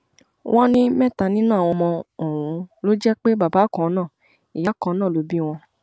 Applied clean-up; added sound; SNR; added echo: none; none; none; none.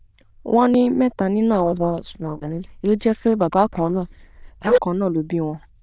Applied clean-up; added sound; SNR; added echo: neural diffusion model UNIVERSE++.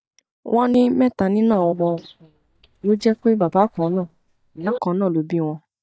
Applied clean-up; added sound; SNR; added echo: neural mask model DeepFilterNet 3.